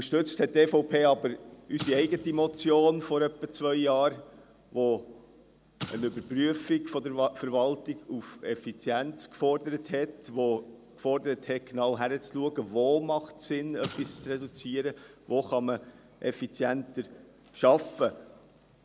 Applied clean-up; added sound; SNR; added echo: none; Explosion; 17 dB; none.